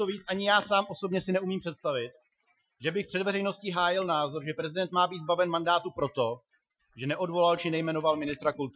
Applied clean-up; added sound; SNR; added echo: classical method Wiener filter.